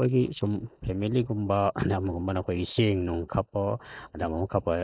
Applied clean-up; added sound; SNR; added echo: neural mask model Resemble Enhance denoiser.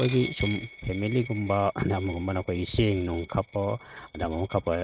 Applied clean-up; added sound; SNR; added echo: neural mask model RNNoise.